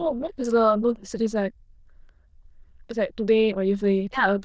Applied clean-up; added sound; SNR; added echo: neural diffusion model UNIVERSE++.